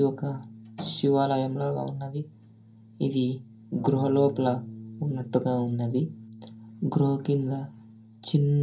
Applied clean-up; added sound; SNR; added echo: none; Bass guitar; 17 dB; reverberation time 0.3 s.